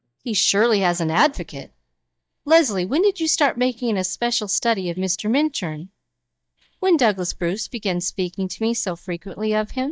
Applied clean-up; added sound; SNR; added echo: neural mask model DeepFilterNet 3.